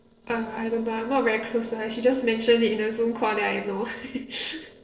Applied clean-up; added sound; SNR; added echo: neural separator model SepFormer DNS4.